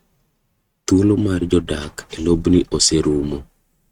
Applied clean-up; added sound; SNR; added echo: neural mask model RNNoise.